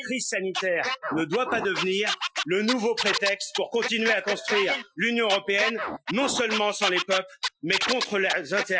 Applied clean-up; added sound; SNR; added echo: classical method Wiener filter.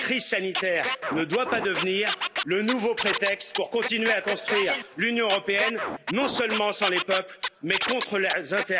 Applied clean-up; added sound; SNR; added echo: none; Scratching (performance technique); 5 dB; none.